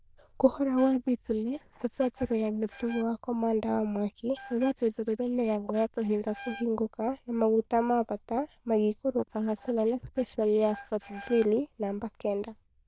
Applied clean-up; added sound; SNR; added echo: neural diffusion model UNIVERSE++.